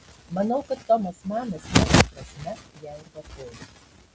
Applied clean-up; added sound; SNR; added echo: none; none; none; none.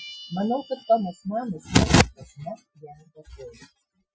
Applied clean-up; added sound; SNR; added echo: classical method Wiener filter.